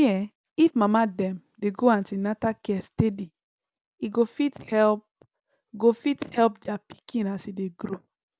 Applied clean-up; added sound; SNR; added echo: none; none; none; none.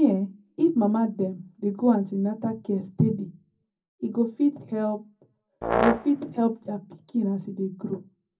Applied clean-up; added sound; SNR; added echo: none; Brass instrument; 1 dB; reverberation time 0.4 s.